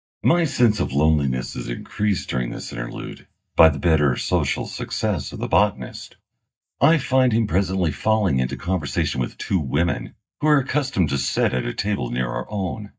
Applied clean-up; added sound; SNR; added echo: neural mask model DeepFilterNet 3.